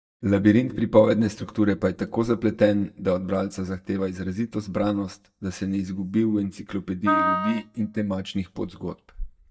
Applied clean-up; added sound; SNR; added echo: neural mask model DeepFilterNet 3.